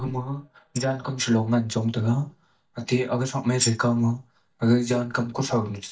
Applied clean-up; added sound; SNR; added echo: neural mask model DeepFilterNet 3.